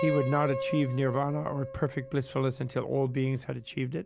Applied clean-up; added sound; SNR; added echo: none; Piano; 9 dB; none.